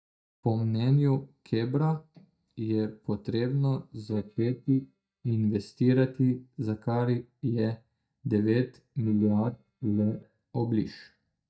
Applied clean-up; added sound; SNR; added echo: neural mask model DeepFilterNet 3.